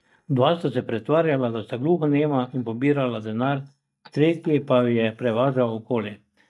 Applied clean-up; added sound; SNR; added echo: neural mask model DeepFilterNet 3.